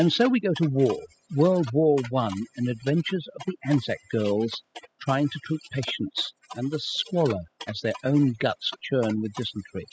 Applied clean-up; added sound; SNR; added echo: classical method spectral subtraction.